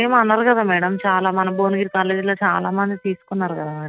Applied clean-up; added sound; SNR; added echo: neural mask model RNNoise.